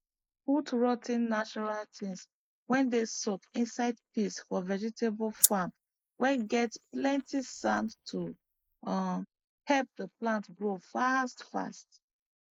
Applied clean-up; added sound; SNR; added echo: neural mask model Resemble Enhance denoiser.